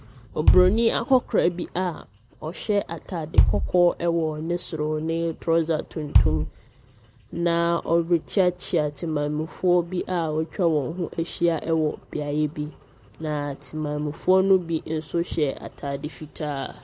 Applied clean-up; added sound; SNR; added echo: none; Bass drum; 0 dB; none.